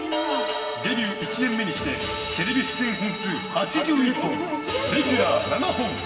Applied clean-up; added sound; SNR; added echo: none; Bowed string instrument; 9 dB; reverberation time 2.0 s.